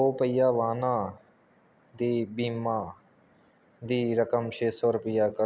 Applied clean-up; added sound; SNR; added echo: none; none; none; none.